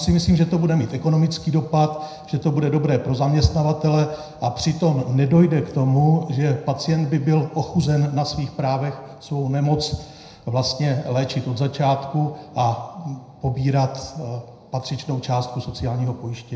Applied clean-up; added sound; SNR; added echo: none; none; none; reverberation time 0.7 s.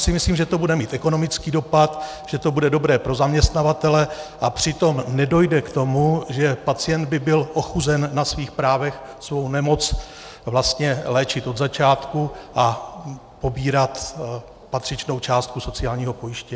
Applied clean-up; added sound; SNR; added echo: none; none; none; none.